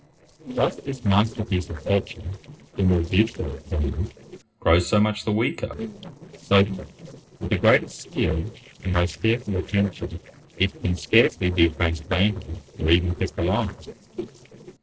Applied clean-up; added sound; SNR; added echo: neural separator model SepFormer DNS4.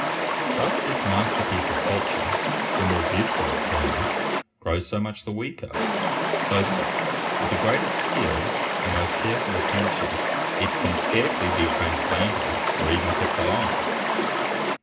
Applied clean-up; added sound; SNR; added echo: none; Stream; -4 dB; reverberation time 0.2 s.